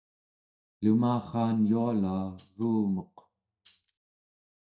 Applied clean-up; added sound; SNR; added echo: neural mask model DeepFilterNet 3.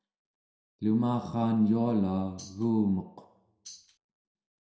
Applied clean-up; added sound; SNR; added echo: none; Tambourine; 19 dB; reverberation time 0.6 s.